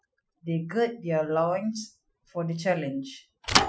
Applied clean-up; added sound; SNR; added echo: classical method Wiener filter.